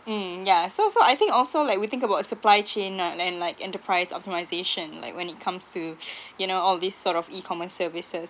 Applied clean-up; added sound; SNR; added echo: none; none; none; none.